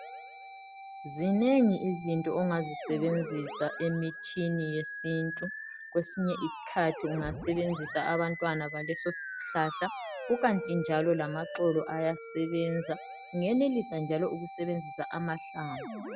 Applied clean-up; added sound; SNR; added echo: none; Musical instrument; 10 dB; none.